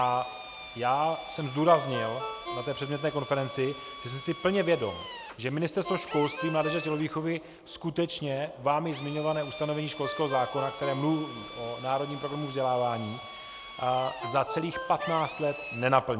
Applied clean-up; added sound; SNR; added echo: none; Ringtone + Drill; 11 dB; none.